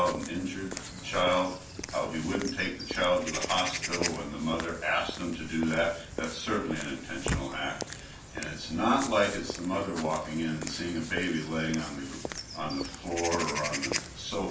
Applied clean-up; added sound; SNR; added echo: none; Walk, footsteps / Bird vocalization, bird call, bird song; 7 dB; reverberation time 0.3 s.